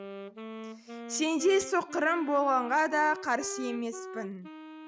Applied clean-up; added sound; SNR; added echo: none; Wind instrument, woodwind instrument; 13 dB; none.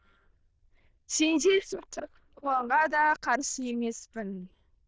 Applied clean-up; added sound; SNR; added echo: neural diffusion model UNIVERSE++.